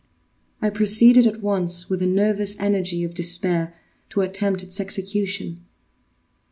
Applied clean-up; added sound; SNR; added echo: none; none; none; none.